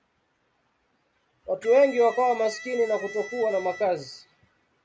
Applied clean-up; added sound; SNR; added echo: none; Electric guitar; 15 dB; none.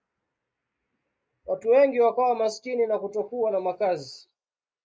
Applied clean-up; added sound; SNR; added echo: neural mask model Resemble Enhance denoiser.